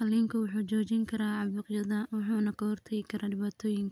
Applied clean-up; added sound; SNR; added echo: none; none; none; none.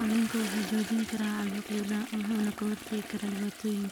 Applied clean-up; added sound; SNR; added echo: none; Toilet flush; 10 dB; none.